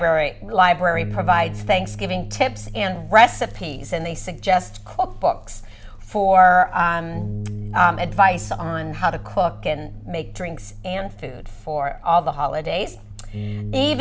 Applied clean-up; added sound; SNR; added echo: none; Bass guitar; 13 dB; none.